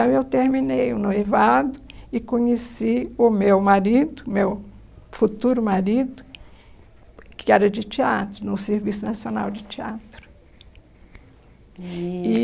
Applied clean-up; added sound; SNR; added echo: none; none; none; none.